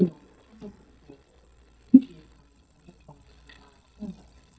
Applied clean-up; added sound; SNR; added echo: neural mask model DeepFilterNet 3.